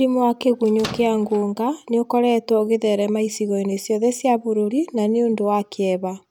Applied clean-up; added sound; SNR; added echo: none; Microwave oven; 15 dB; none.